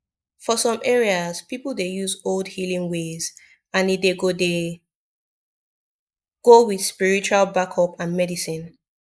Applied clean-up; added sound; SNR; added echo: neural mask model Resemble Enhance denoiser.